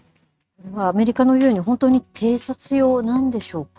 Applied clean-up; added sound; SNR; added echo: neural mask model RNNoise.